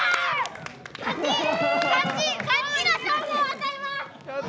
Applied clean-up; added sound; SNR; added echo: none; Burping, eructation; 20 dB; none.